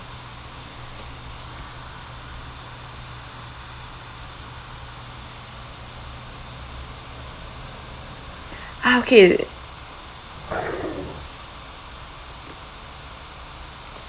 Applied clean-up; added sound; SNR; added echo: none; Growling; 4 dB; none.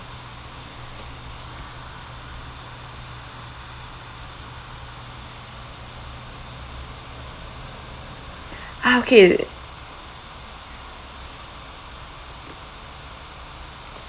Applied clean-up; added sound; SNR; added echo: none; none; none; none.